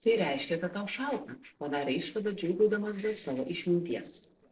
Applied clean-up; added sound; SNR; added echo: neural separator model SepFormer DNS4.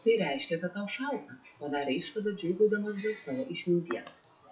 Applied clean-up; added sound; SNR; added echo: classical method WPE with log-MMSE.